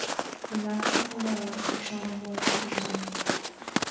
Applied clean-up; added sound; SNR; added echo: none; Walk, footsteps; -4 dB; reverberation time 1.0 s.